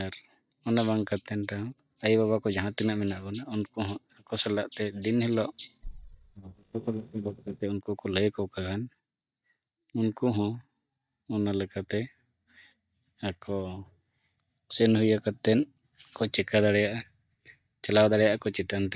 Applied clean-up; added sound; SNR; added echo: neural mask model DeepFilterNet 3.